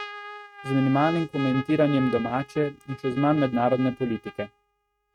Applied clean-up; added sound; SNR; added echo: neural mask model RNNoise.